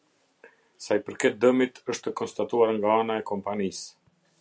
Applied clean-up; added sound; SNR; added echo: none; none; none; none.